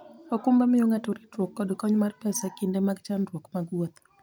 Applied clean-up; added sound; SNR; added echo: none; none; none; none.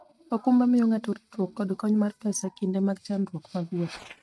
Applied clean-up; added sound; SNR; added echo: neural mask model RNNoise.